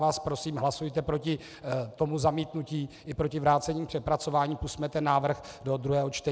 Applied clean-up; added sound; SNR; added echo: none; none; none; none.